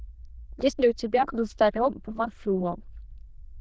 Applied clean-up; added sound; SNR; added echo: neural diffusion model UNIVERSE++.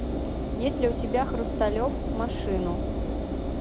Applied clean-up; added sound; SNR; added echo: none; Engine; -1 dB; none.